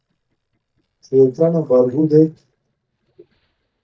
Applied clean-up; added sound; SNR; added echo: neural mask model DeepFilterNet 3.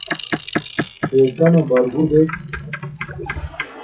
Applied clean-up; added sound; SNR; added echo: classical method WPE with log-MMSE.